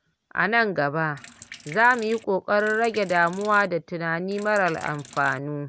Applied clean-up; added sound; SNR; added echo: none; Sink (filling or washing); 20 dB; none.